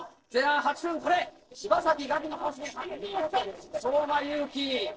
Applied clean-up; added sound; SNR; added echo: neural separator model SepFormer DNS4.